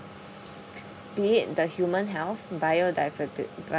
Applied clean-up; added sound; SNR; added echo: none; none; none; none.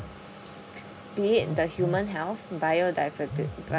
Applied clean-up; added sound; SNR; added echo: none; Telephone; 10 dB; none.